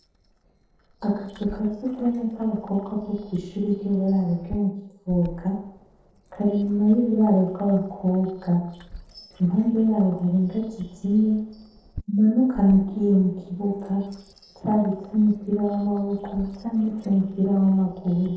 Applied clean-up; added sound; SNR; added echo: neural separator model SepFormer DNS4.